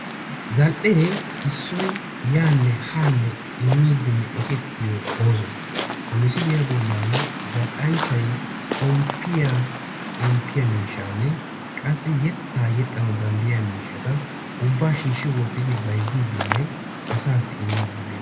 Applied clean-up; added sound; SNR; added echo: none; Waves, surf; 8 dB; reverberation time 0.8 s.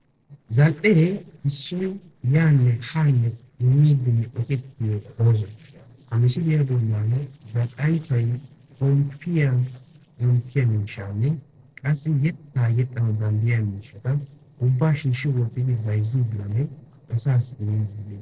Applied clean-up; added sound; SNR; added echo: neural separator model SepFormer DNS4.